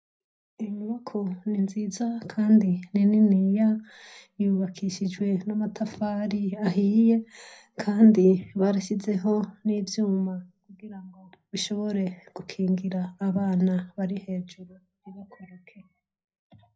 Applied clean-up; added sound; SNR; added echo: none; none; none; reverberation time 0.4 s.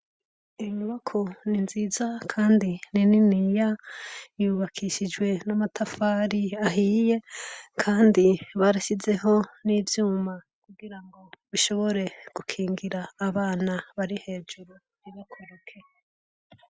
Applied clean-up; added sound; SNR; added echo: none; none; none; none.